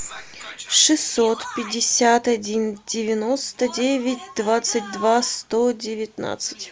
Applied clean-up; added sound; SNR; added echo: none; none; none; none.